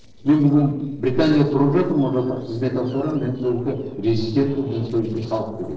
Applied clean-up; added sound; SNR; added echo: neural separator model SepFormer DNS4.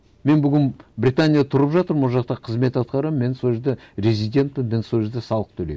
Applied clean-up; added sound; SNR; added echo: none; none; none; none.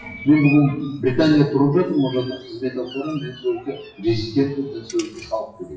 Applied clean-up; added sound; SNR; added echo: classical method WPE with log-MMSE.